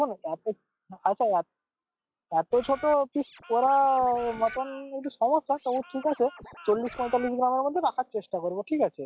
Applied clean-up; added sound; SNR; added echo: classical method log-MMSE.